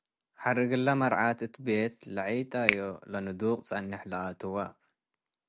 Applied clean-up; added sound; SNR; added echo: none; Finger snapping; 6 dB; none.